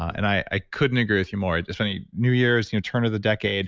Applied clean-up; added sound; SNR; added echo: none; none; none; none.